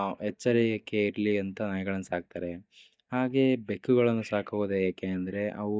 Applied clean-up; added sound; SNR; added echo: neural mask model DeepFilterNet 3.